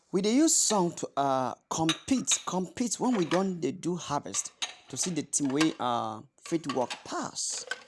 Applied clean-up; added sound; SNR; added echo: none; Dishes, pots, and pans; 13 dB; none.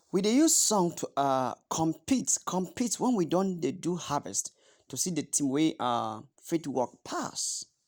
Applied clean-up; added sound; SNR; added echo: none; none; none; none.